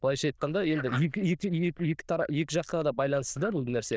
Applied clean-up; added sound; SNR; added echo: neural diffusion model UNIVERSE++.